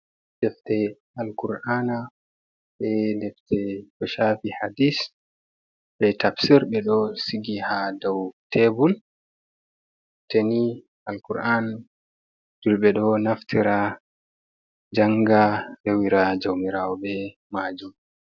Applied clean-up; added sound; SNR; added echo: none; none; none; none.